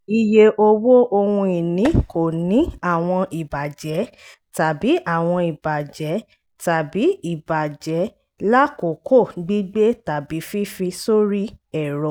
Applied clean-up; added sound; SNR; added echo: none; Tap; 16 dB; none.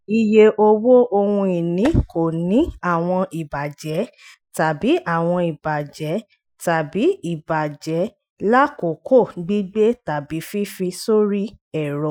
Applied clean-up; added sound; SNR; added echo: classical method Wiener filter.